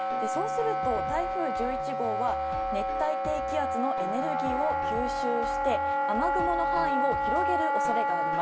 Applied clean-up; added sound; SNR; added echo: none; Wind instrument, woodwind instrument; -4 dB; none.